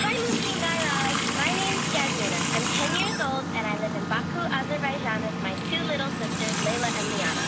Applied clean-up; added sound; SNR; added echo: none; Water tap, faucet + Engine; -2 dB; none.